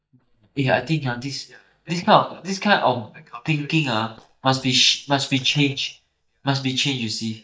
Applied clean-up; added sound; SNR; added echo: neural mask model DeepFilterNet 3.